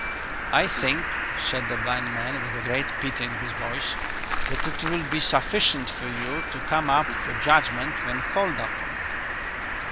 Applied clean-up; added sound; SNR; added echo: none; Cricket; 1 dB; none.